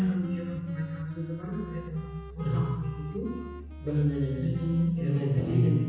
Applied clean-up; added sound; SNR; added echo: none; Wind instrument, woodwind instrument; 18 dB; reverberation time 1.1 s.